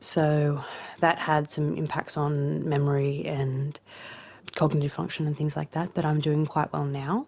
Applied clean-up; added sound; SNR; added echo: none; none; none; none.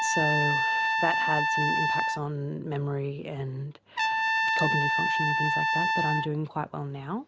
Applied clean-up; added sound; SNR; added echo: none; Trumpet; -4 dB; none.